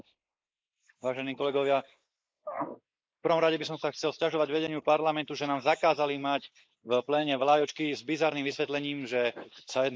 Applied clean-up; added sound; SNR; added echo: neural mask model Resemble Enhance denoiser.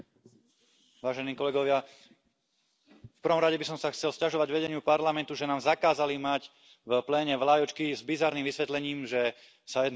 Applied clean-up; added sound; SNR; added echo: none; none; none; none.